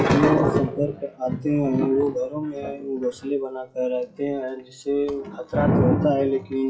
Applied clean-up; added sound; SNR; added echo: classical method WPE with log-MMSE.